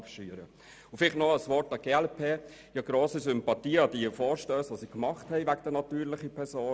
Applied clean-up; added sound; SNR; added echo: none; none; none; none.